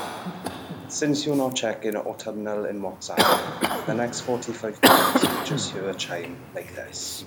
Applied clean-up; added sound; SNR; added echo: none; Cough; -3 dB; none.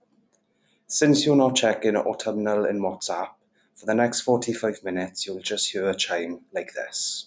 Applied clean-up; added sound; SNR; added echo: none; none; none; none.